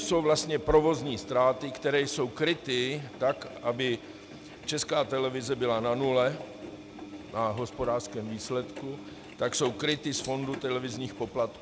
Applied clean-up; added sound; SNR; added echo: none; Engine; 15 dB; none.